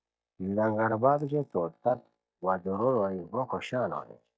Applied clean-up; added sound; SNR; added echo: neural mask model DeepFilterNet 3.